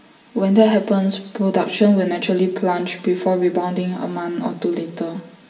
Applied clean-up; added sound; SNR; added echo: none; none; none; reverberation time 0.6 s.